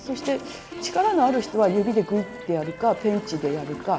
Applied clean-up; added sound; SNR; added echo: none; Toilet flush; 17 dB; none.